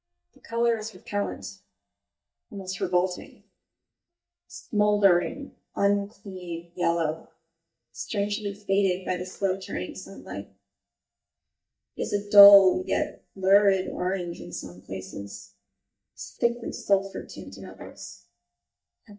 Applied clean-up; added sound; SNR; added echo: neural mask model DeepFilterNet 3.